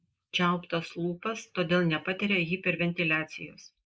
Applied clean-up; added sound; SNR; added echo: neural mask model Resemble Enhance denoiser.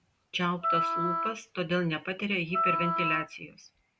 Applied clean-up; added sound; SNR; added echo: none; Wind instrument, woodwind instrument; 0 dB; none.